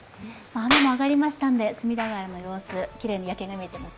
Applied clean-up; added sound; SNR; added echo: none; Clapping; 5 dB; none.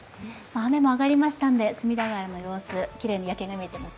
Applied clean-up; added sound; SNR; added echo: none; none; none; none.